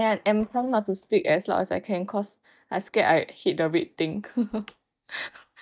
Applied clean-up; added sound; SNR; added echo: neural mask model DeepFilterNet 3.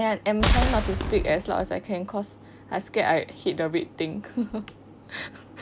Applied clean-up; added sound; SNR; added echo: none; Boom; -3 dB; none.